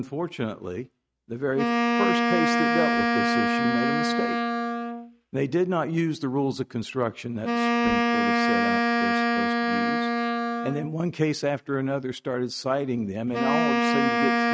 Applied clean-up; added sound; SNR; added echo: neural mask model RNNoise.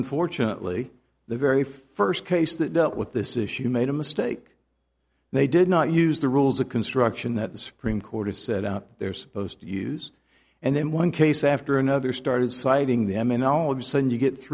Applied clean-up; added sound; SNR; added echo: none; none; none; none.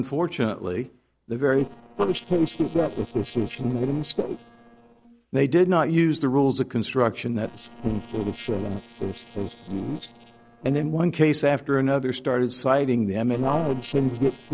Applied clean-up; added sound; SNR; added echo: neural separator model SepFormer DNS4.